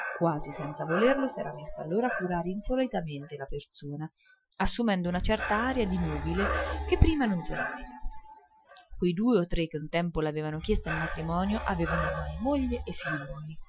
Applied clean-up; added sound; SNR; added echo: classical method Wiener filter.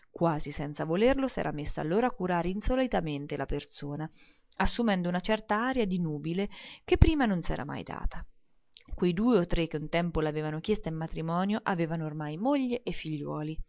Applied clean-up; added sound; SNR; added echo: none; none; none; none.